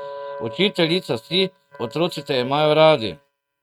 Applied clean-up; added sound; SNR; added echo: neural mask model RNNoise.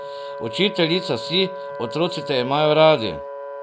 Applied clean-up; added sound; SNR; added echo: none; Wind instrument, woodwind instrument; 11 dB; none.